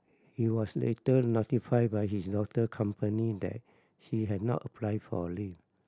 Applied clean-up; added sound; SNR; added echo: none; none; none; none.